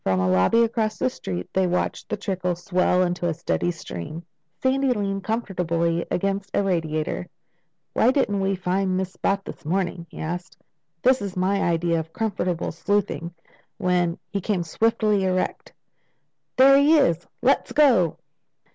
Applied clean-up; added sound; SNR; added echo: none; none; none; none.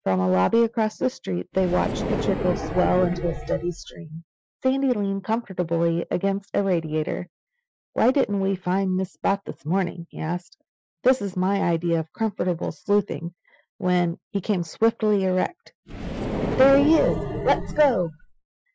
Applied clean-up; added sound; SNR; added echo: classical method Wiener filter.